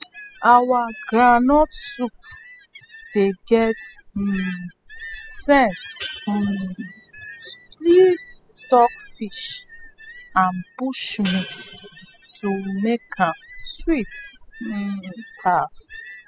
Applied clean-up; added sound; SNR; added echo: classical method spectral subtraction.